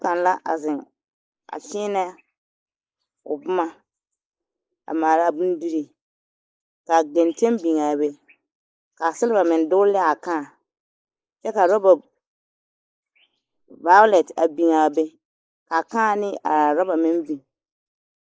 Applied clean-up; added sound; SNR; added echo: neural mask model Resemble Enhance denoiser.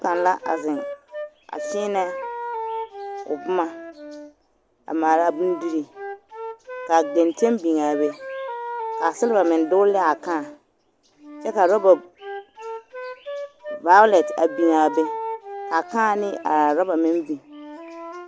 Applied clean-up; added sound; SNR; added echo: none; Wind instrument, woodwind instrument; 11 dB; none.